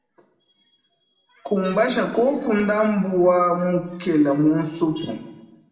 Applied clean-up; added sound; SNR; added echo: none; none; none; reverberation time 1.0 s.